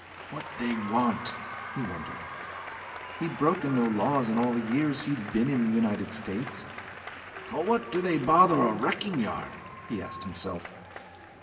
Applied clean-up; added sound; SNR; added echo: none; Applause; 12 dB; reverberation time 2.7 s.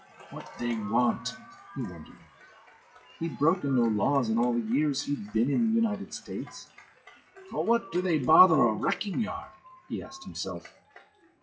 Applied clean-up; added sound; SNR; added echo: classical method WPE with log-MMSE.